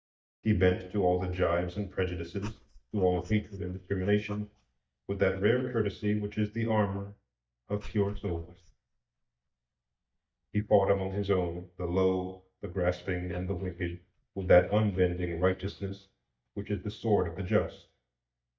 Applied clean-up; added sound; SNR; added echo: neural mask model DeepFilterNet 3.